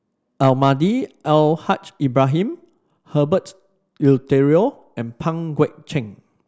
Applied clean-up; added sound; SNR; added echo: none; none; none; none.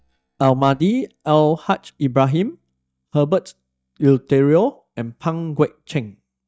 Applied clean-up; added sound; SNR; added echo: neural mask model DeepFilterNet 3.